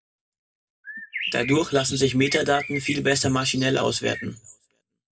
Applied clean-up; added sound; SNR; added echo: none; Bird; 11 dB; reverberation time 0.2 s.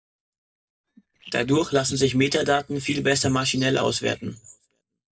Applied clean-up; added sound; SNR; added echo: neural separator model SepFormer DNS4.